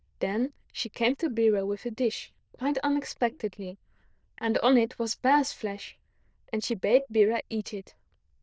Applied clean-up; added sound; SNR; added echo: neural diffusion model UNIVERSE++.